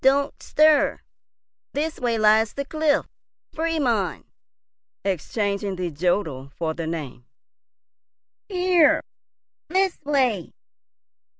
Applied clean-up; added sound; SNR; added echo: none; none; none; none.